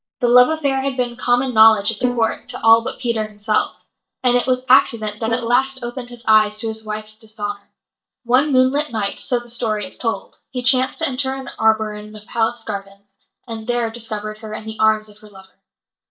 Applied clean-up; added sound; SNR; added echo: neural mask model DeepFilterNet 3.